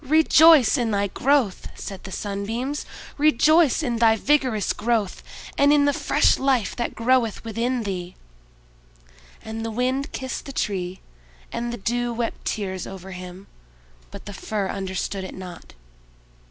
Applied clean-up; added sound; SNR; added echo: none; none; none; none.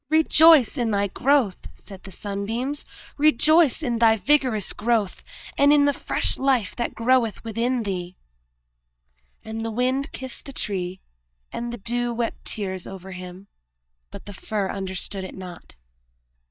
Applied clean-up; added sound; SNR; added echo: neural mask model DeepFilterNet 3.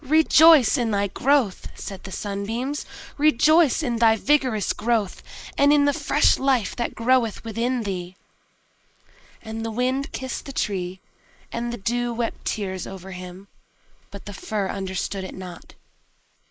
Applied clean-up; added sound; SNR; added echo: neural mask model Resemble Enhance denoiser.